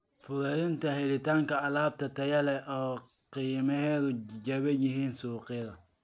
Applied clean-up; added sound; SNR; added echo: none; none; none; none.